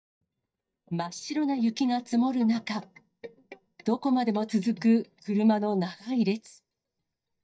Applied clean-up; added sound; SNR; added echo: neural mask model DeepFilterNet 3.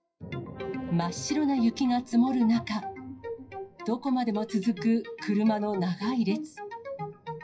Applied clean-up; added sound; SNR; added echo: classical method WPE with log-MMSE.